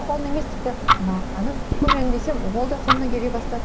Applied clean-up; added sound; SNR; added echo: none; Tick-tock; -4 dB; none.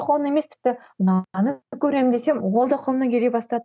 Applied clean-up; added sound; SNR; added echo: none; none; none; none.